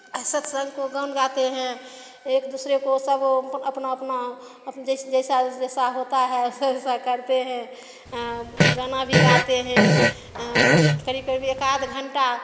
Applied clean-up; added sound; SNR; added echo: none; Fart; -4 dB; none.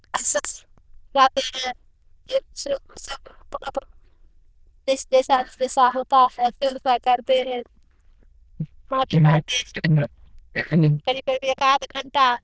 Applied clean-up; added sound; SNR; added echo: neural diffusion model UNIVERSE++.